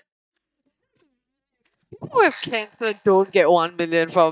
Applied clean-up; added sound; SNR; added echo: neural mask model DeepFilterNet 3.